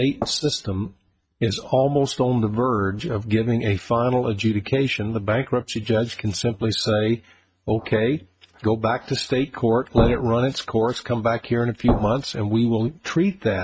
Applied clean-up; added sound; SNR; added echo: neural mask model RNNoise.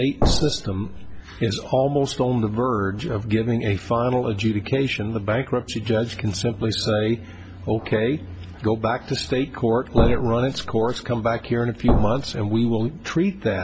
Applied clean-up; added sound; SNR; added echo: none; Thump, thud; 0 dB; none.